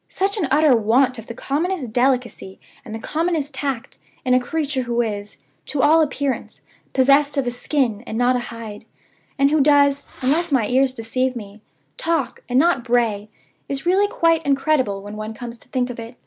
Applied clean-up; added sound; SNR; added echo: none; Fireworks; 18 dB; none.